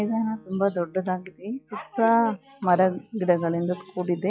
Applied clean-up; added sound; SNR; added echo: classical method log-MMSE.